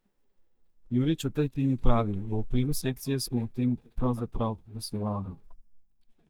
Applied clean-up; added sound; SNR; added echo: neural mask model DeepFilterNet 3.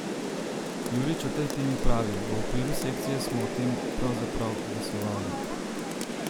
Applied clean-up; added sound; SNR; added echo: none; Rain; 2 dB; none.